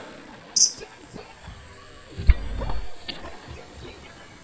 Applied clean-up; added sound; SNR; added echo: neural mask model DeepFilterNet 3.